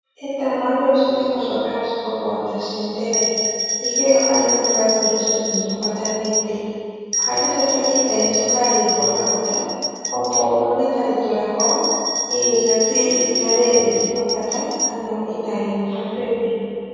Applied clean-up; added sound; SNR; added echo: none; Bell; 2 dB; reverberation time 2.2 s.